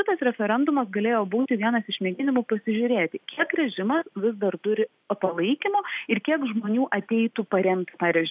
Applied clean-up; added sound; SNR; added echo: none; none; none; none.